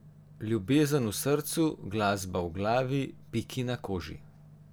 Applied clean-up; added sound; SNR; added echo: none; none; none; none.